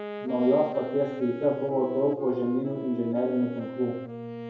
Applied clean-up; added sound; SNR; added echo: none; Wind instrument, woodwind instrument; 11 dB; reverberation time 2.3 s.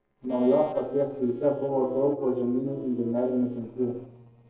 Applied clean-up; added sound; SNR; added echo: neural separator model SepFormer DNS4.